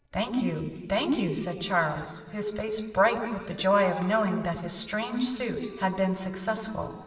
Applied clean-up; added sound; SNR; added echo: neural separator model SepFormer DNS4.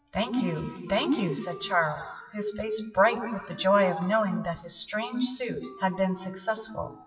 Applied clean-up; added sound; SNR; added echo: classical method WPE with log-MMSE.